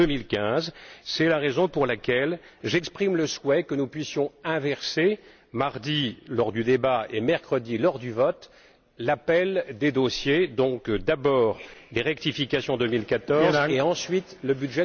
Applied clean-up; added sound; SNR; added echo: none; none; none; none.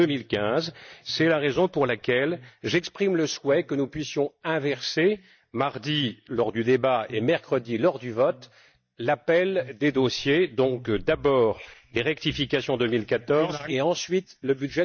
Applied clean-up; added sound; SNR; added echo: neural mask model DeepFilterNet 3.